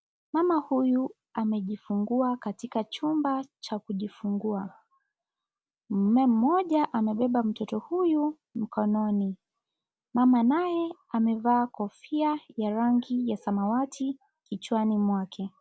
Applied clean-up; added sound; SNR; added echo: none; none; none; none.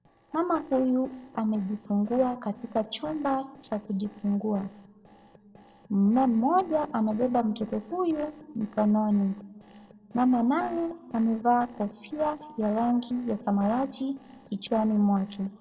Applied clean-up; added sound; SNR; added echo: neural separator model SepFormer DNS4.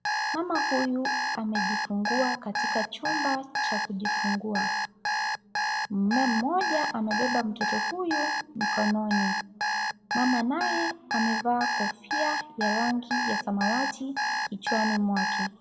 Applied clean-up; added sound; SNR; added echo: none; Alarm; 0 dB; reverberation time 1.3 s.